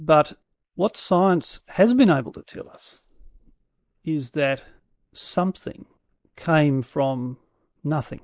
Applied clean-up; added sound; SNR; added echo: neural mask model Resemble Enhance denoiser.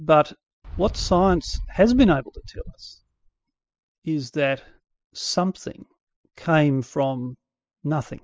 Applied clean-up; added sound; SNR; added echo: classical method spectral subtraction.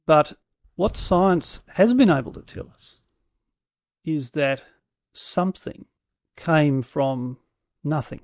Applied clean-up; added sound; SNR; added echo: neural mask model DeepFilterNet 3.